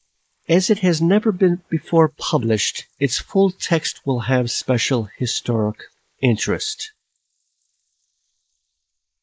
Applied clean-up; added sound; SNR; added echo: neural mask model Resemble Enhance denoiser.